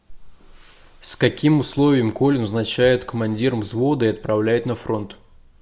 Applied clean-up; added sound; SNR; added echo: none; none; none; none.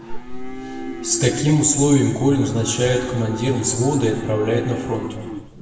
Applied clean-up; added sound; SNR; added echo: none; Livestock, farm animals, working animals; 10 dB; reverberation time 1.2 s.